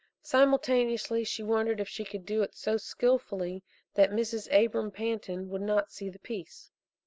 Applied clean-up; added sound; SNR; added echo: none; none; none; none.